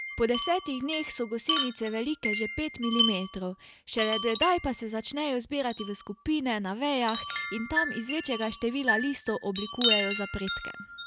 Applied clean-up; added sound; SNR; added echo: none; Wind chime; 2 dB; none.